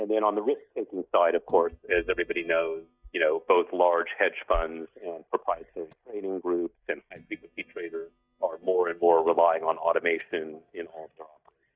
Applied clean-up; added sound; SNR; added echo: neural mask model DeepFilterNet 3.